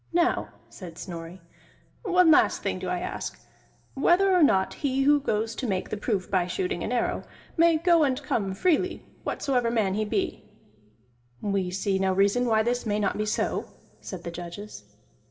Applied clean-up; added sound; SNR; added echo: none; none; none; reverberation time 0.9 s.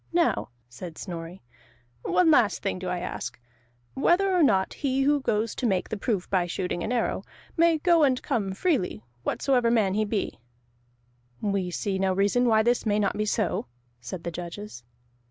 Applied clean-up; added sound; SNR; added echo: none; none; none; none.